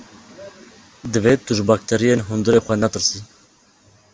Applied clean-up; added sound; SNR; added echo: none; none; none; none.